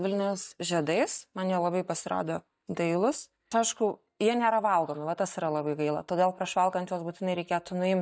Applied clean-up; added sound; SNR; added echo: neural mask model DeepFilterNet 3.